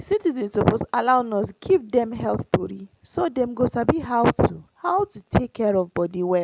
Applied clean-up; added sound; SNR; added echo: none; none; none; none.